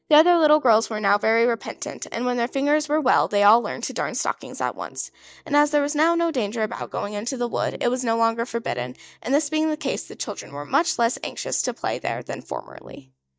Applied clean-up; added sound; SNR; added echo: neural mask model DeepFilterNet 3.